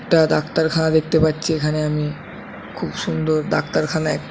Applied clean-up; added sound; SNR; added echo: none; none; none; none.